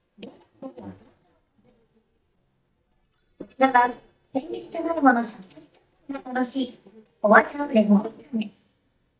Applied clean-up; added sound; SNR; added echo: neural mask model DeepFilterNet 3.